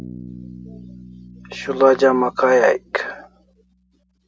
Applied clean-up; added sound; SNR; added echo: none; Bass guitar; 20 dB; none.